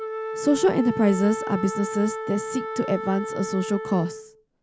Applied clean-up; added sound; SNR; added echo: none; Wind instrument, woodwind instrument; 7 dB; none.